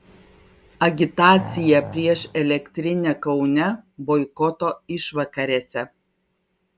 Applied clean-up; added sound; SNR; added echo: none; Animal; 13 dB; none.